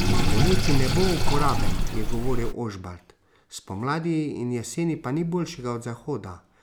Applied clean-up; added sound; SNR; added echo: none; Sink (filling or washing); -4 dB; none.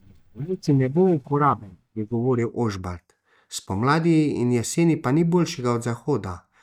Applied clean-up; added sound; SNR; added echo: neural mask model DeepFilterNet 3.